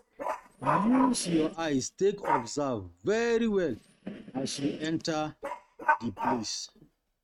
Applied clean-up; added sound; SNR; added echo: neural mask model RNNoise.